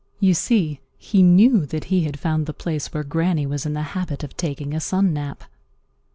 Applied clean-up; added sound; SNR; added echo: none; none; none; none.